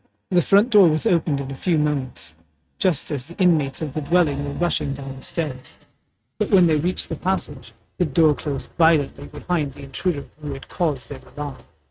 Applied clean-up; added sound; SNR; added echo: neural mask model RNNoise.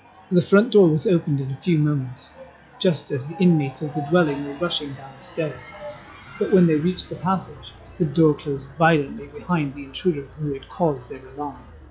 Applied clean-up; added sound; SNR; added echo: classical method log-MMSE.